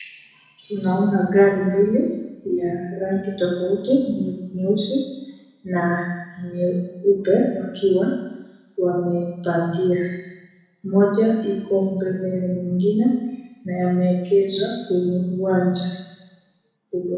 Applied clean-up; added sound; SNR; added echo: none; none; none; reverberation time 1.0 s.